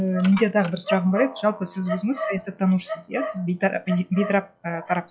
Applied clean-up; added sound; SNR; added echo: classical method log-MMSE.